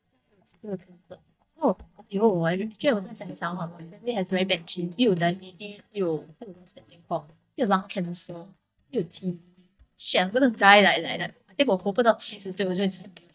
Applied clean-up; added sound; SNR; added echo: neural mask model DeepFilterNet 3.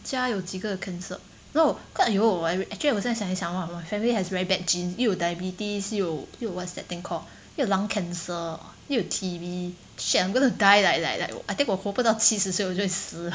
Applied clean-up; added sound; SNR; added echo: none; none; none; none.